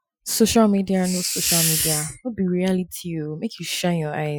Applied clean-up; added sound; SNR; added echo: classical method Wiener filter.